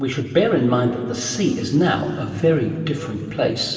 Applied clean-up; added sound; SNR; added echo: none; none; none; reverberation time 2.4 s.